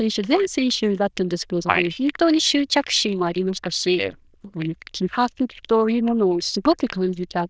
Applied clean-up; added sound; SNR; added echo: neural diffusion model UNIVERSE++.